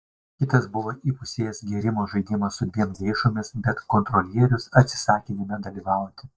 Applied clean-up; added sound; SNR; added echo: neural mask model DeepFilterNet 3.